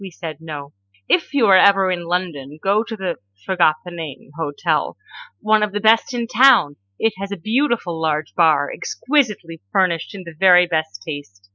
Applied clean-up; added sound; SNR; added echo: classical method spectral subtraction.